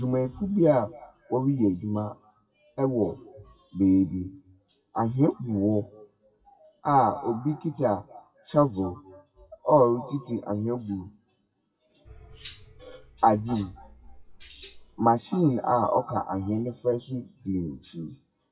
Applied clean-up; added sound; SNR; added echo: classical method WPE with log-MMSE.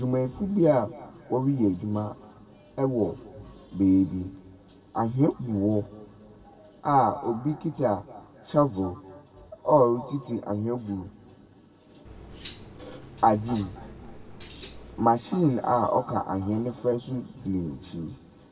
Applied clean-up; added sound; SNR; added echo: none; Cutlery, silverware; 17 dB; reverberation time 1.6 s.